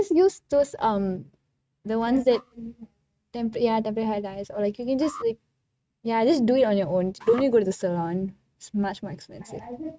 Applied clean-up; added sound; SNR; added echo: neural mask model RNNoise.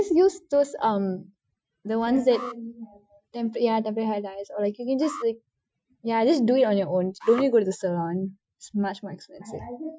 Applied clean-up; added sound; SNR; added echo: classical method Wiener filter.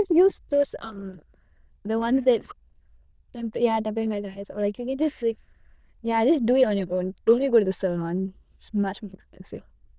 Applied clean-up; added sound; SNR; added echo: neural diffusion model UNIVERSE++.